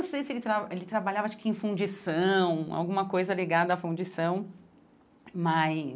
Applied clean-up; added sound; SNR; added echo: none; none; none; none.